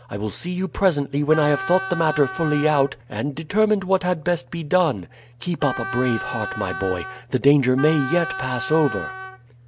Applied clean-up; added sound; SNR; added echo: none; Wind instrument, woodwind instrument; 9 dB; none.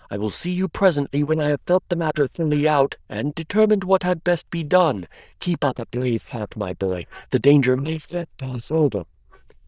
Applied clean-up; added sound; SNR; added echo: neural diffusion model UNIVERSE++.